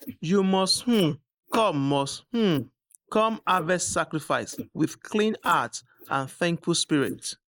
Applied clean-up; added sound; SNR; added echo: neural mask model Resemble Enhance denoiser.